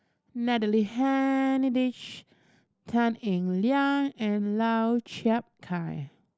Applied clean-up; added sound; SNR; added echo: none; none; none; none.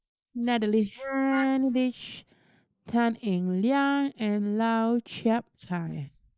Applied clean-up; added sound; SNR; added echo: neural mask model Resemble Enhance denoiser.